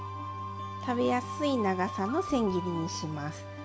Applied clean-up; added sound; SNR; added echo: none; none; none; none.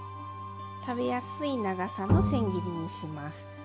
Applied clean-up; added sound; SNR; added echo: none; Bowed string instrument; -3 dB; none.